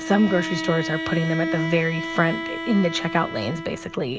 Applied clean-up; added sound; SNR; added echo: none; Bowed string instrument; 6 dB; none.